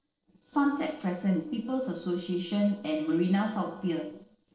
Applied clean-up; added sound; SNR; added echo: neural separator model SepFormer DNS4.